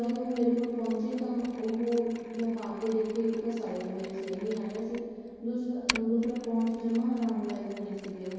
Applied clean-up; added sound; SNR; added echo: none; Mechanisms; 14 dB; reverberation time 2.2 s.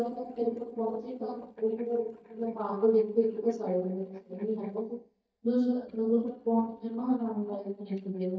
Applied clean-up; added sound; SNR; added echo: neural mask model DeepFilterNet 3.